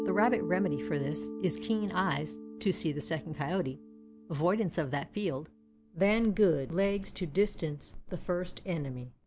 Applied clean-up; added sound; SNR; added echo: none; Mallet percussion; 11 dB; none.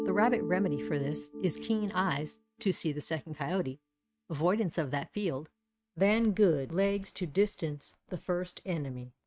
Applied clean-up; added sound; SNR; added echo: neural mask model RNNoise.